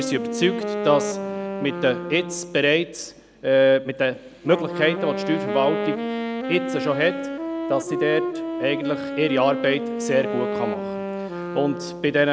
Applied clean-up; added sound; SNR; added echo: none; Wind instrument, woodwind instrument; 5 dB; none.